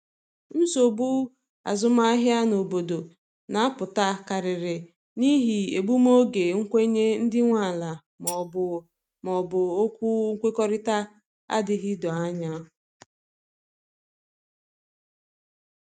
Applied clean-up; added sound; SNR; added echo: neural mask model RNNoise.